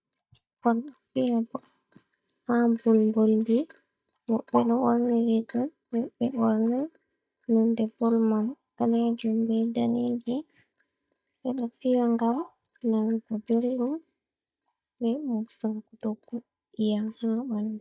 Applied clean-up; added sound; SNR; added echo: neural mask model DeepFilterNet 3.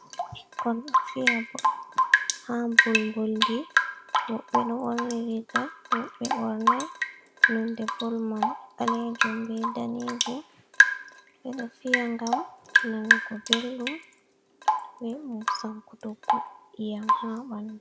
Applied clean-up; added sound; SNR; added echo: none; Drip / Rain; -5 dB; none.